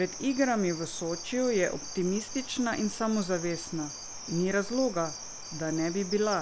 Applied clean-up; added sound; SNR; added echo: none; Cricket; 12 dB; none.